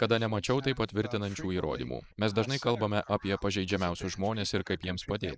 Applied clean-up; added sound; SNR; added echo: neural mask model Resemble Enhance denoiser.